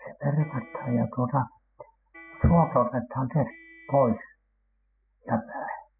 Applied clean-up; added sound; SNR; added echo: classical method spectral subtraction.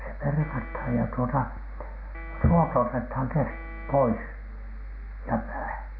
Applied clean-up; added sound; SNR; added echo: none; Piano; 18 dB; none.